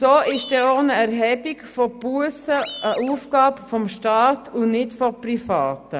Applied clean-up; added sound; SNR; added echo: none; Animal; 19 dB; none.